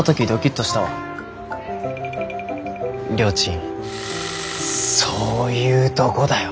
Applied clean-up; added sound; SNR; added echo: none; Engine starting; 12 dB; none.